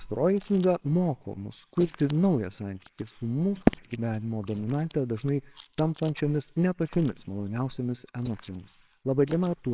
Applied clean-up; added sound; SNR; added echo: neural separator model SepFormer WHAMR!.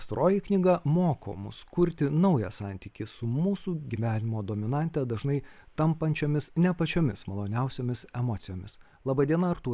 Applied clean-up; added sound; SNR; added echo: none; none; none; none.